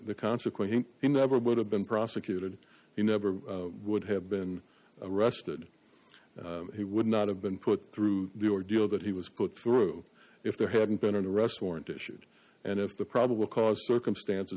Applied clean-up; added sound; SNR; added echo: none; none; none; none.